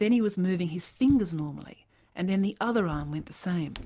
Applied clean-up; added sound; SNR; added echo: none; Drawer open or close; 18 dB; none.